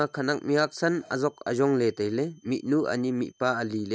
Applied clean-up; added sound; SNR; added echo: none; none; none; none.